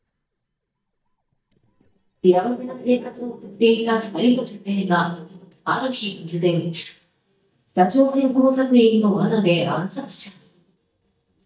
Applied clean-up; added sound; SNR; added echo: neural mask model DeepFilterNet 3.